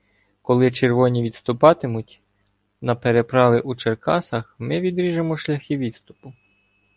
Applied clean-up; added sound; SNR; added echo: none; none; none; none.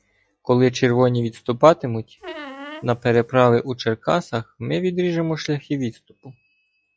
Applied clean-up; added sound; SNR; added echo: classical method log-MMSE.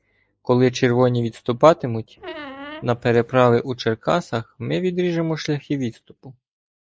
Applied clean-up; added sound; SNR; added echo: neural mask model Resemble Enhance denoiser.